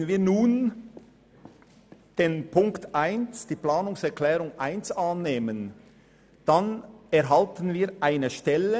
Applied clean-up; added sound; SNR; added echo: none; none; none; none.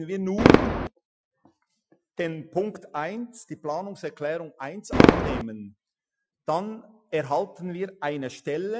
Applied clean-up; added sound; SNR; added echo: classical method Wiener filter.